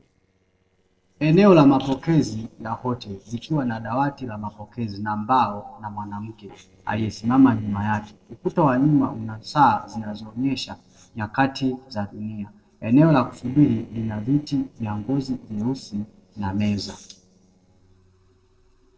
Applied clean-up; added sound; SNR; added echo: neural separator model SepFormer DNS4.